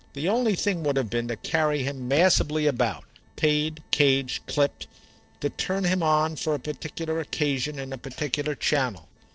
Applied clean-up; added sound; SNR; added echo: neural separator model SepFormer DNS4.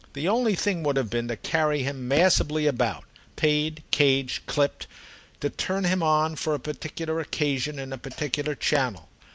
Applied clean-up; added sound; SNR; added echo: none; none; none; none.